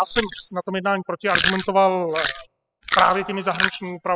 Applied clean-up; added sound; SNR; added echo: classical method spectral subtraction.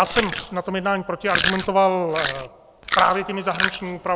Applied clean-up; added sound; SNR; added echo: none; Chewing, mastication; 6 dB; none.